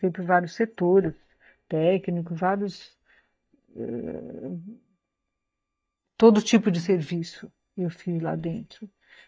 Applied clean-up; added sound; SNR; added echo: neural mask model DeepFilterNet 3.